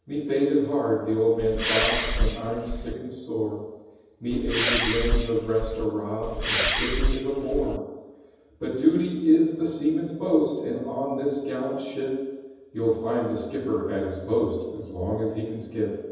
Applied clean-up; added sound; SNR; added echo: none; Respiratory sounds; 0 dB; reverberation time 1.1 s.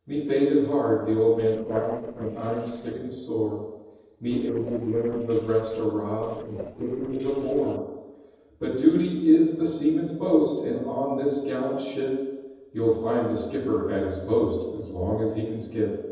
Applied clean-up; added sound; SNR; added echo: neural separator model SepFormer DNS4.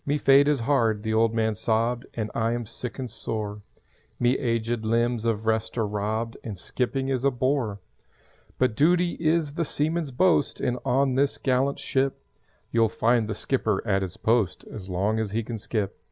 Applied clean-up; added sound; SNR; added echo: none; none; none; none.